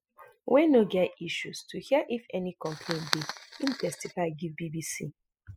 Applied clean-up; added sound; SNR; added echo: classical method spectral subtraction.